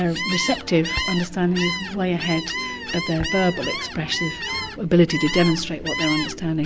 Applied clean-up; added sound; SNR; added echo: none; Gull, seagull; 6 dB; none.